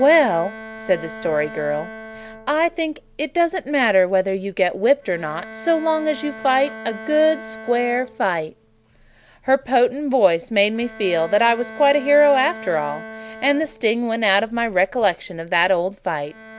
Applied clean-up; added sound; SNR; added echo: none; Bowed string instrument; 18 dB; none.